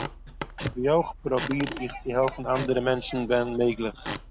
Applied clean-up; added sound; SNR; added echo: none; Squeak / Wood; 10 dB; none.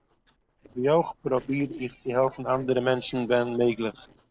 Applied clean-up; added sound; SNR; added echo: neural separator model SepFormer DNS4.